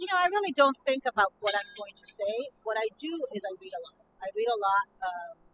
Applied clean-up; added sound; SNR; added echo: classical method spectral subtraction.